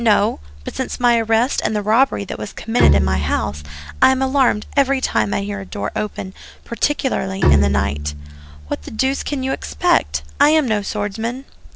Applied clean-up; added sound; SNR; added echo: none; Bowed string instrument; 5 dB; none.